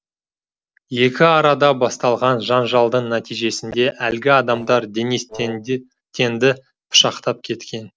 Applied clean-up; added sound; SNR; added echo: neural separator model SepFormer DNS4.